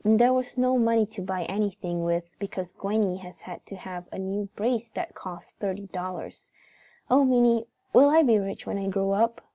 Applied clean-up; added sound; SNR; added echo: none; none; none; none.